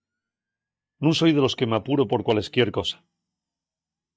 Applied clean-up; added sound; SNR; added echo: neural mask model DeepFilterNet 3.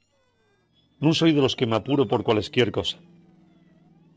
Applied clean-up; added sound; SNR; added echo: neural separator model SepFormer DNS4.